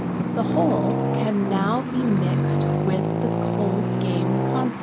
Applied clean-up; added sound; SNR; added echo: none; Traffic noise, roadway noise; -4 dB; none.